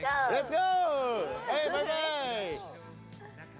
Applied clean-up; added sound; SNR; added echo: none; none; none; none.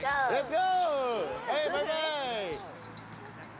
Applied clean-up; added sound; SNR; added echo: none; Chirp, tweet; 18 dB; none.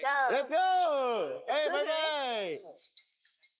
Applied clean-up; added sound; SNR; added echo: neural mask model Resemble Enhance denoiser.